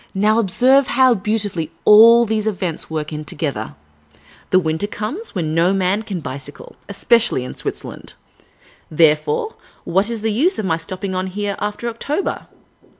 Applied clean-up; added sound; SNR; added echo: none; none; none; none.